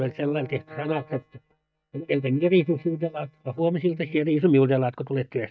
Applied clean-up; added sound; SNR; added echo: neural mask model DeepFilterNet 3.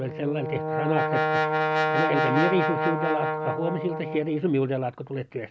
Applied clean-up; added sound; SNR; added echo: none; Brass instrument; -1 dB; none.